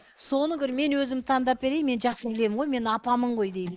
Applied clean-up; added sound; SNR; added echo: neural mask model Resemble Enhance denoiser.